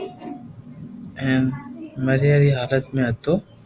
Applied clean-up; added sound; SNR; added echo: none; none; none; none.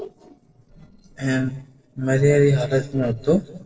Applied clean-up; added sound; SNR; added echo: neural separator model SepFormer DNS4.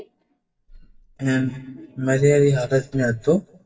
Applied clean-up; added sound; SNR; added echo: neural mask model DeepFilterNet 3.